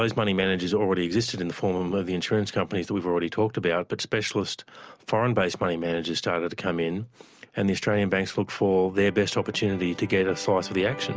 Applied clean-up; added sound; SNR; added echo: none; none; none; none.